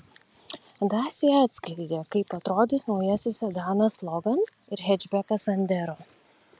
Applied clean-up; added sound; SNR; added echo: none; none; none; none.